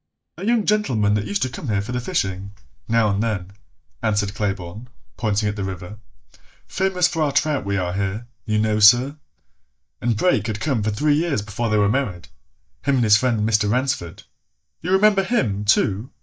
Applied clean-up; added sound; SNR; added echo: neural mask model DeepFilterNet 3.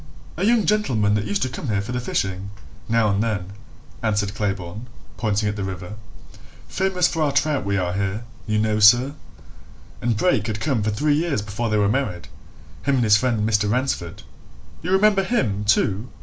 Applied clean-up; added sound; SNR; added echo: none; none; none; none.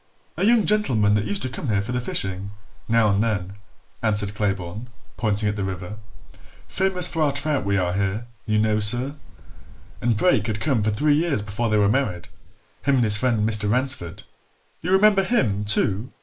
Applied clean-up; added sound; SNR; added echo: neural mask model Resemble Enhance denoiser.